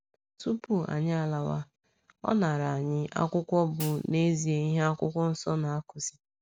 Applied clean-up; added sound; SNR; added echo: none; Hi-hat; 15 dB; none.